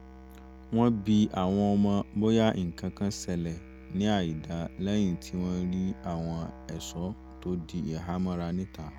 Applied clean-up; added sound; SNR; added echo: none; Musical instrument; 17 dB; none.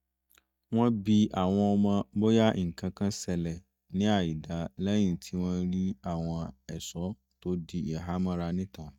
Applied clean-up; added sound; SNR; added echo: neural mask model DeepFilterNet 3.